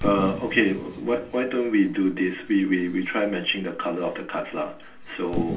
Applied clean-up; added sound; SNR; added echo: none; Fireworks; 11 dB; reverberation time 0.2 s.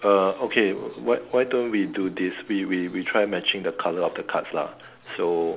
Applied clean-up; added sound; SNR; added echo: none; none; none; none.